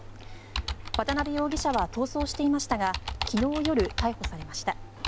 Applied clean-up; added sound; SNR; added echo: none; Computer keyboard; 6 dB; none.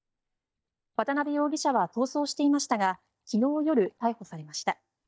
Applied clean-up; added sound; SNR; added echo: neural mask model DeepFilterNet 3.